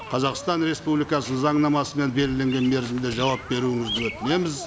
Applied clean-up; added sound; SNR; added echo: none; Bird vocalization, bird call, bird song; 13 dB; none.